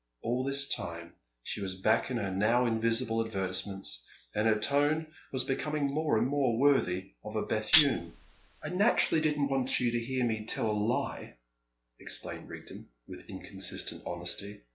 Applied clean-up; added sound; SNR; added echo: none; Tambourine; 1 dB; none.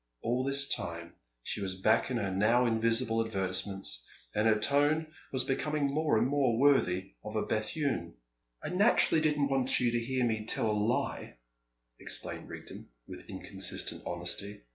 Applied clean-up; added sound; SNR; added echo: none; none; none; none.